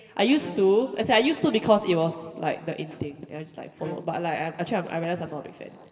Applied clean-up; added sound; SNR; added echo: none; Bowed string instrument; 18 dB; reverberation time 1.6 s.